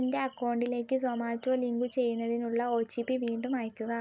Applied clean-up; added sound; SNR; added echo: none; none; none; none.